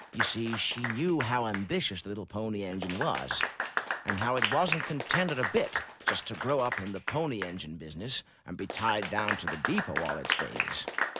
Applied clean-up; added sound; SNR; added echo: none; Applause / Clapping; 3 dB; none.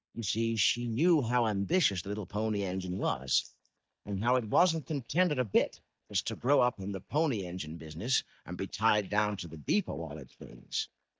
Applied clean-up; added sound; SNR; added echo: neural mask model DeepFilterNet 3.